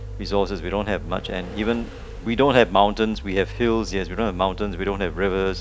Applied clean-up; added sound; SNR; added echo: none; Vehicle; 10 dB; none.